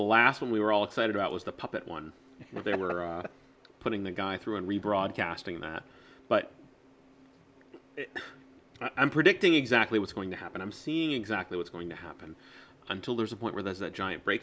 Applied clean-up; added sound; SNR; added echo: none; none; none; none.